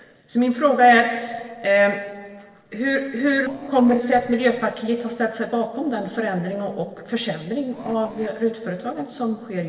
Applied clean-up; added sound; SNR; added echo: neural separator model SepFormer DNS4.